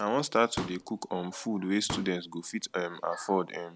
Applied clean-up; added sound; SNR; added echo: none; Explosion; 11 dB; none.